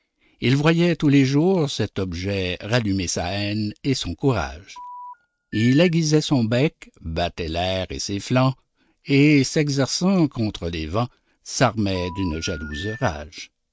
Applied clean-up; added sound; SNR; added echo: neural mask model RNNoise.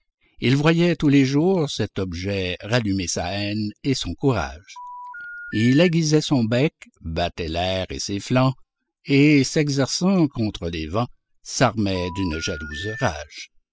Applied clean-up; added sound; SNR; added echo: classical method spectral subtraction.